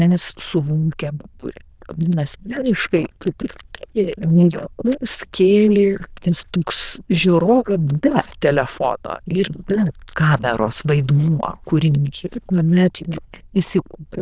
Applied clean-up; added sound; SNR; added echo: neural diffusion model UNIVERSE++.